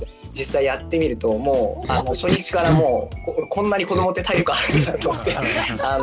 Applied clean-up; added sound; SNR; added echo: none; Tambourine + Cough; 4 dB; none.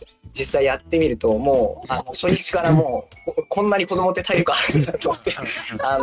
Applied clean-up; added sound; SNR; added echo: neural mask model RNNoise.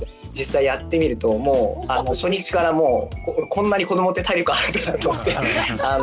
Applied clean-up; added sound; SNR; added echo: none; none; none; none.